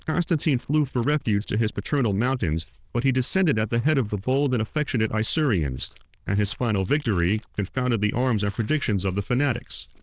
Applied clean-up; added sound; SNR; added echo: neural diffusion model UNIVERSE++.